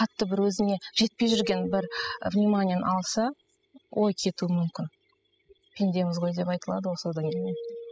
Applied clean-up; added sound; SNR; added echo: classical method spectral subtraction.